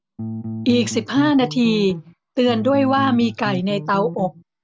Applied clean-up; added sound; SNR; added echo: none; Bass guitar; 9 dB; none.